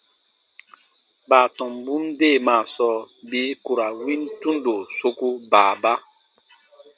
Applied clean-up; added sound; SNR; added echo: none; none; none; none.